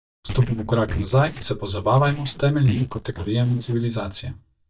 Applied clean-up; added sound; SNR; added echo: neural mask model DeepFilterNet 3.